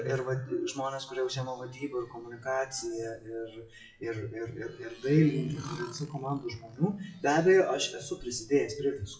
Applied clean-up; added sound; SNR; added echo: classical method WPE with log-MMSE.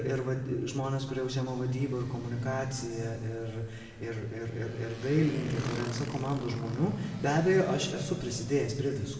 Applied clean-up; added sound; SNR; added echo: none; Motorcycle; 15 dB; reverberation time 1.9 s.